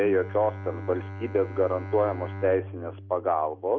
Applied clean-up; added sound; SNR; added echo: none; Bowed string instrument; 11 dB; none.